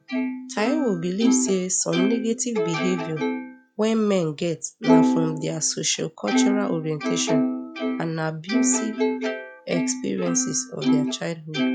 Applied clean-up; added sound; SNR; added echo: classical method log-MMSE.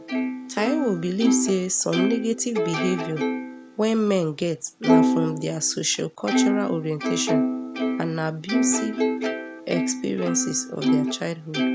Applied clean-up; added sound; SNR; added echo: none; Plucked string instrument; -1 dB; none.